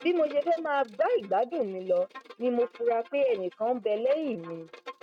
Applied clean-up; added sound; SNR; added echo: neural mask model RNNoise.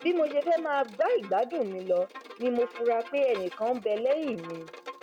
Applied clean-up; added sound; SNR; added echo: none; Bowed string instrument; 17 dB; none.